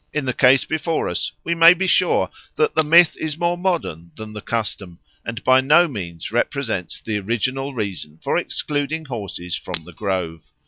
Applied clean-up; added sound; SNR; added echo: none; Shatter; 11 dB; none.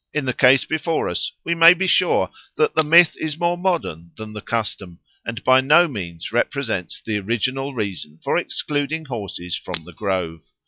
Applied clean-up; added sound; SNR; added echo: classical method log-MMSE.